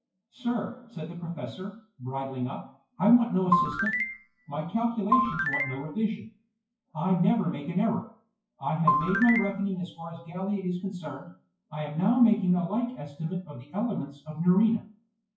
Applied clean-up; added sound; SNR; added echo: classical method WPE with log-MMSE.